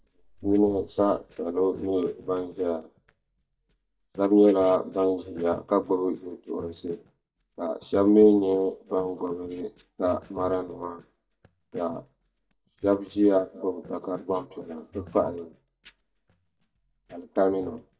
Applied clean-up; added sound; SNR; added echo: neural mask model DeepFilterNet 3.